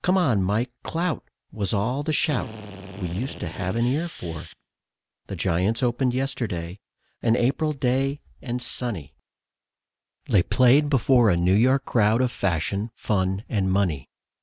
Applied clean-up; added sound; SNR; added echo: none; Drill; 15 dB; none.